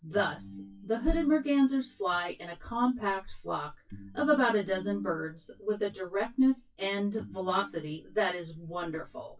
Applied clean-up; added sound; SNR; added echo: classical method WPE with log-MMSE.